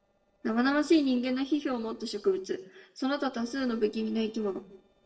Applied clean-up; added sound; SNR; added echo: neural separator model SepFormer DNS4.